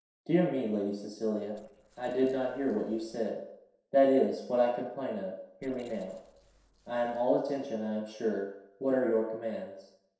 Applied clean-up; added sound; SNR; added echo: neural separator model SepFormer DNS4.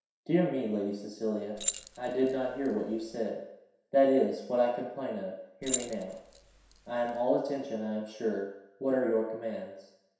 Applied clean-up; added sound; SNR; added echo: none; Keys jangling; 8 dB; reverberation time 0.7 s.